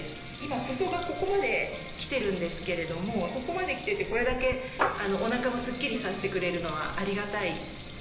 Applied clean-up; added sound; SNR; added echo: none; Water tap, faucet / Liquid; 8 dB; reverberation time 1.0 s.